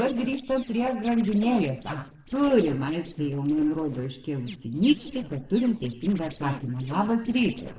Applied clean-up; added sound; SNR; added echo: neural separator model SepFormer DNS4.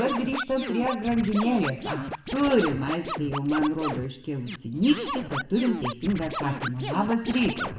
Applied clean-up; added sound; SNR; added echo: none; Scratching (performance technique); 7 dB; reverberation time 0.8 s.